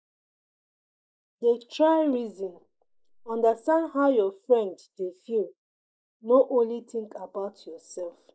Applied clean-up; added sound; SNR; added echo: neural mask model Resemble Enhance denoiser.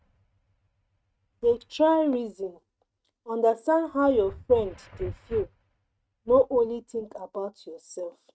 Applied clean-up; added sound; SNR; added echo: neural mask model RNNoise.